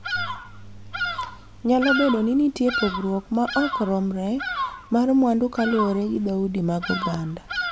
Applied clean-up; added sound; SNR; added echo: none; Bird vocalization, bird call, bird song; 7 dB; none.